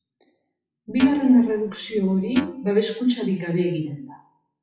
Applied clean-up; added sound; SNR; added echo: classical method WPE with log-MMSE.